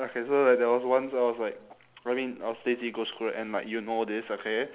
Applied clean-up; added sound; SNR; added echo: none; none; none; none.